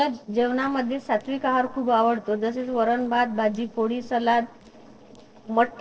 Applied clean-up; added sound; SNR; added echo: neural separator model SepFormer DNS4.